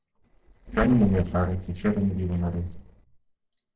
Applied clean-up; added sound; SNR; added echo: neural separator model SepFormer DNS4.